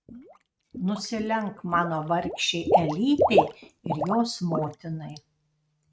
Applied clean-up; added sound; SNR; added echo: neural mask model RNNoise.